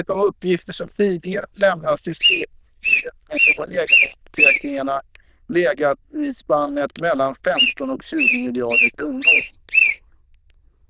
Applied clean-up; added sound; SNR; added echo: neural diffusion model UNIVERSE++.